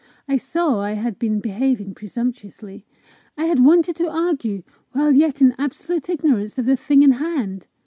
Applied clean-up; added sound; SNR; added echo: none; none; none; none.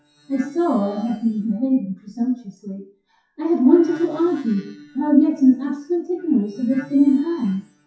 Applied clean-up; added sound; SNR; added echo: classical method WPE with log-MMSE.